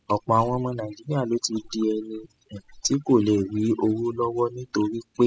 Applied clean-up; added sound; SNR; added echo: classical method spectral subtraction.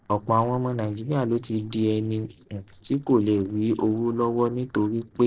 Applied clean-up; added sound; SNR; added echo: neural separator model SepFormer DNS4.